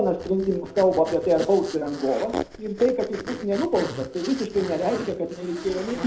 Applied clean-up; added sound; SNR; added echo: none; Zipper (clothing); 12 dB; reverberation time 0.4 s.